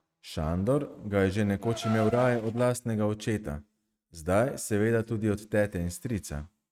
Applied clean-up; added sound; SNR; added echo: neural mask model RNNoise.